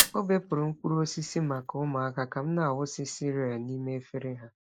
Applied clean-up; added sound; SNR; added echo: neural mask model Resemble Enhance denoiser.